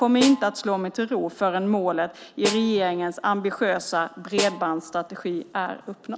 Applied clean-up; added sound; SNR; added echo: none; Snare drum; 10 dB; none.